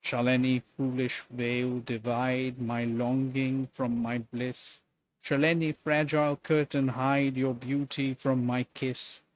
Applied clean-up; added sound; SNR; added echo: neural mask model RNNoise.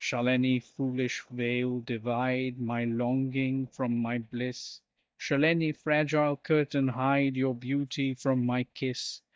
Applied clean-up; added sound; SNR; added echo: neural mask model DeepFilterNet 3.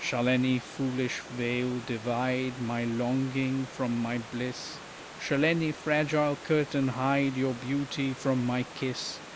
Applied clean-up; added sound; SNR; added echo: none; Stream / Liquid; 15 dB; none.